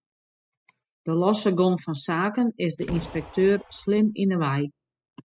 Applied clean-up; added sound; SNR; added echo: classical method spectral subtraction.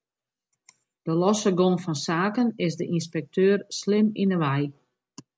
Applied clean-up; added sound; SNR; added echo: none; none; none; none.